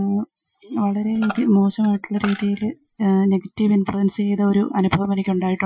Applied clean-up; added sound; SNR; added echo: classical method Wiener filter.